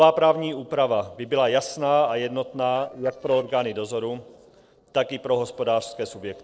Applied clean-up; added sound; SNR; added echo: neural separator model SepFormer DNS4.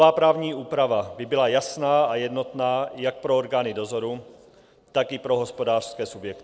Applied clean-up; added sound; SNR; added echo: none; none; none; none.